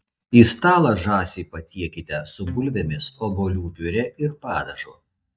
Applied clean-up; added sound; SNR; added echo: neural mask model DeepFilterNet 3.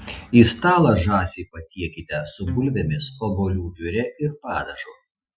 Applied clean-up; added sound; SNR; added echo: classical method Wiener filter.